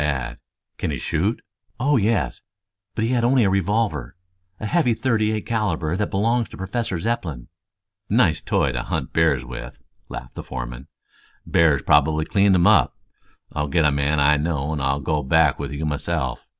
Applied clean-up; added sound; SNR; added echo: none; none; none; none.